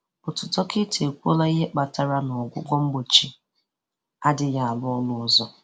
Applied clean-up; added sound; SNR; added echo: none; none; none; none.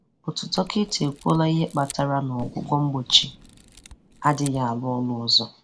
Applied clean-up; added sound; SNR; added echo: none; Camera + Fireworks; 19 dB; none.